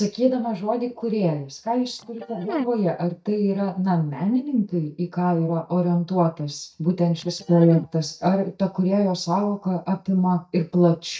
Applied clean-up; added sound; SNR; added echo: neural mask model DeepFilterNet 3.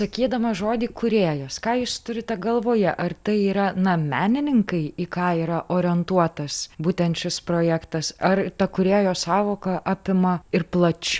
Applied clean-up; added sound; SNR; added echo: none; none; none; none.